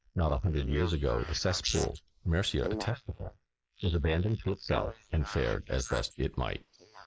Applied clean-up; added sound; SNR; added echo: neural mask model Resemble Enhance denoiser.